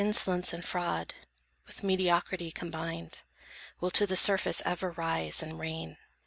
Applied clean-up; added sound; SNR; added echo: none; none; none; none.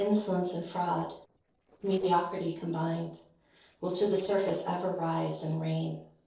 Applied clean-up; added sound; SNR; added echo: neural separator model SepFormer DNS4.